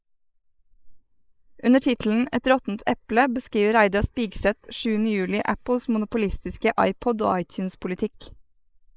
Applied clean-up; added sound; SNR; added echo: neural mask model Resemble Enhance denoiser.